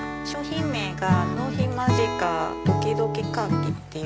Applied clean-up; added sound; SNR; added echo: none; Acoustic guitar / Strum; -3 dB; none.